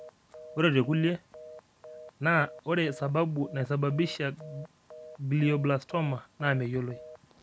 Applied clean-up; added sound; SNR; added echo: none; Telephone; 19 dB; none.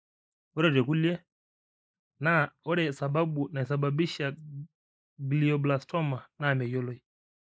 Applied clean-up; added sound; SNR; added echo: neural mask model Resemble Enhance denoiser.